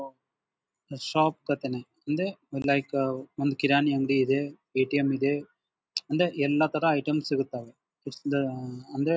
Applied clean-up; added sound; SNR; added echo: none; none; none; none.